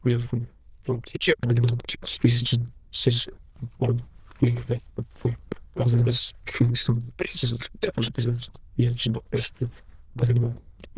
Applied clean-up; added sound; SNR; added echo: neural diffusion model UNIVERSE++.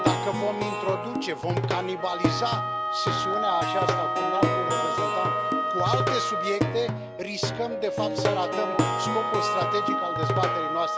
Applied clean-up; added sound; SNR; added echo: none; Plucked string instrument + Wind instrument, woodwind instrument; -4 dB; none.